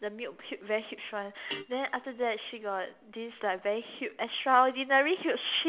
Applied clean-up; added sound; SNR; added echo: none; Guitar; 19 dB; none.